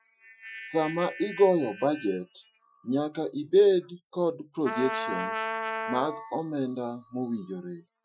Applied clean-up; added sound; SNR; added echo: classical method Wiener filter.